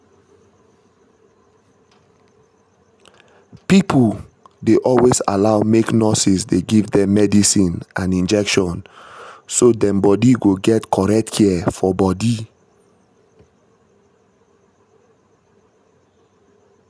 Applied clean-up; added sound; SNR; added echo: none; none; none; none.